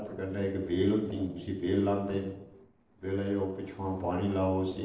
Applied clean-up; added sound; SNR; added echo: neural separator model SepFormer DNS4.